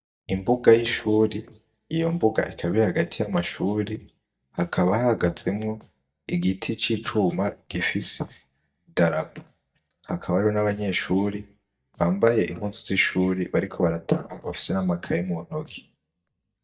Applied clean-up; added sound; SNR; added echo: neural mask model DeepFilterNet 3.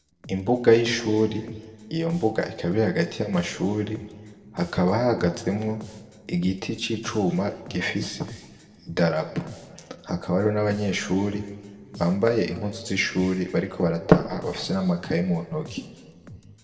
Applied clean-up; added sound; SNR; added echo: neural separator model SepFormer DNS4.